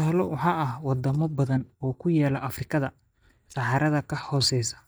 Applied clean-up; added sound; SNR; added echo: neural mask model DeepFilterNet 3.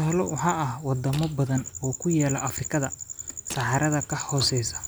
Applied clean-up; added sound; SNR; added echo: none; Fart; 18 dB; none.